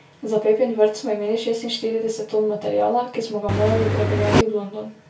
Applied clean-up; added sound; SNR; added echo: none; Engine; -2 dB; reverberation time 0.2 s.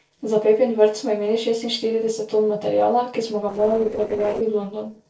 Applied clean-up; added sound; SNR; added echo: neural separator model SepFormer DNS4.